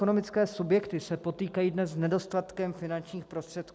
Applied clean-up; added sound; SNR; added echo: none; none; none; none.